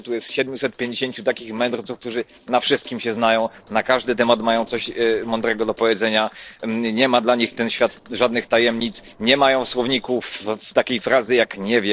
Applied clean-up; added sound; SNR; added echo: neural separator model SepFormer DNS4.